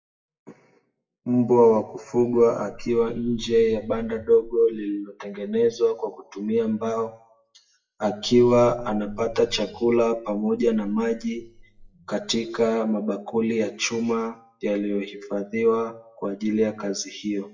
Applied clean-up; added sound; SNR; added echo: classical method WPE with log-MMSE.